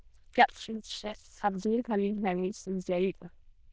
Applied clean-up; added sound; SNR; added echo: neural diffusion model UNIVERSE++.